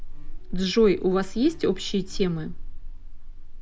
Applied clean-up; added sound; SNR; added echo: none; Buzz; 5 dB; none.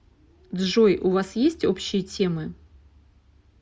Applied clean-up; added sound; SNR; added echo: none; none; none; none.